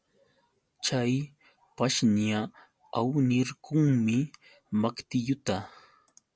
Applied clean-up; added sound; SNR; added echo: none; none; none; none.